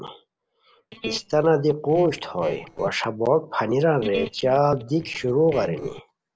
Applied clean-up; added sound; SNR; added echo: neural separator model SepFormer DNS4.